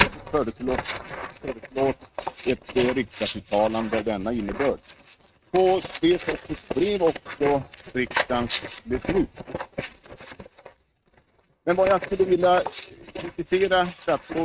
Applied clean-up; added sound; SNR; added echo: neural mask model RNNoise.